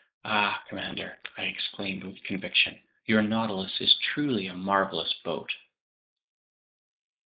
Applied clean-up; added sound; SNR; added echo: neural mask model Resemble Enhance denoiser.